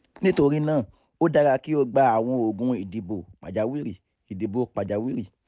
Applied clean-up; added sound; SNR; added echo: none; none; none; none.